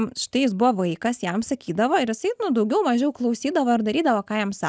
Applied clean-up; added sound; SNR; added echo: none; none; none; none.